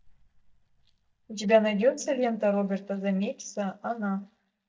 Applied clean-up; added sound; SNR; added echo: neural mask model DeepFilterNet 3.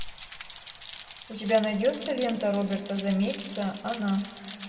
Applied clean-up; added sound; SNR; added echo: none; Rain; 8 dB; reverberation time 1.7 s.